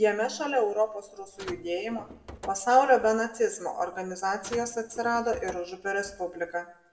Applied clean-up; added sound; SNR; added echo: none; Car; 19 dB; reverberation time 0.6 s.